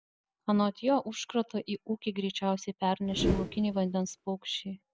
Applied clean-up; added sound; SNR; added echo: none; Whoosh, swoosh, swish; 3 dB; none.